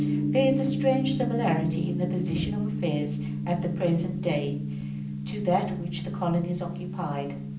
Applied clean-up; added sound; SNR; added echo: none; Gong; 1 dB; reverberation time 0.6 s.